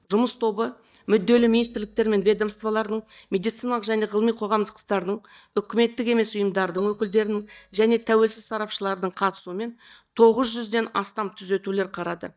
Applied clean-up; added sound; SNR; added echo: neural mask model DeepFilterNet 3.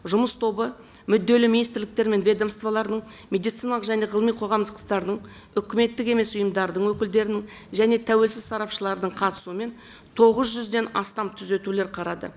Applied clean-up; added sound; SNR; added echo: none; none; none; none.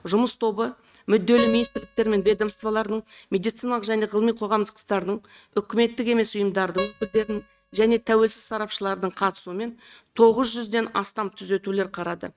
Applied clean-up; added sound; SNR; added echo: neural mask model RNNoise.